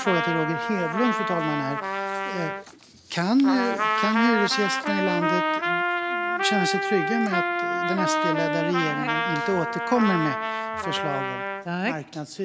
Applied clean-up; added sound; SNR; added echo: none; Trumpet; 0 dB; none.